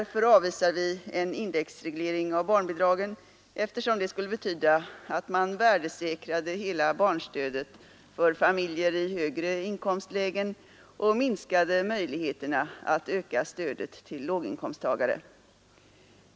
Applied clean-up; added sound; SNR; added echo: none; none; none; none.